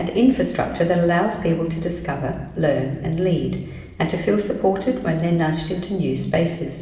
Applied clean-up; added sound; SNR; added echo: none; none; none; reverberation time 1.2 s.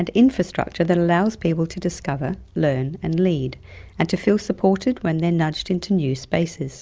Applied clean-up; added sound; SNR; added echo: none; none; none; none.